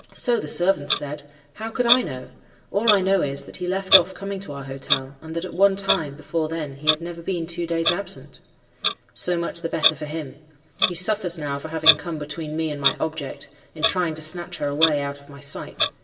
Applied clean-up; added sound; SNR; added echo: none; Clock; 2 dB; reverberation time 0.9 s.